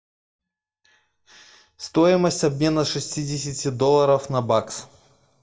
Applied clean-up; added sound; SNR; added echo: neural mask model DeepFilterNet 3.